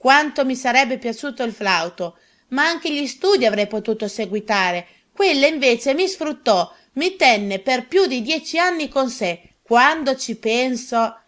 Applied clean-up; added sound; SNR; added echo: none; none; none; none.